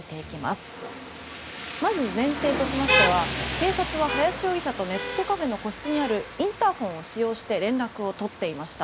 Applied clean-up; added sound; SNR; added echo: none; Rain; 4 dB; none.